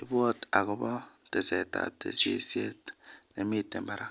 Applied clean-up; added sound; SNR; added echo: none; none; none; none.